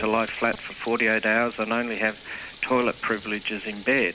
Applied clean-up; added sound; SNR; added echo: none; Water tap, faucet; 19 dB; none.